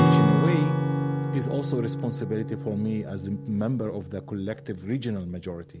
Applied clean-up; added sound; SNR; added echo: none; Acoustic guitar / Strum; -3 dB; none.